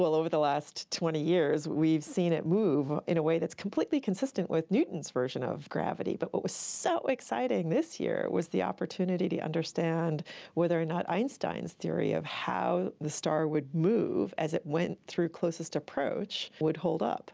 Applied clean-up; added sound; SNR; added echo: none; none; none; none.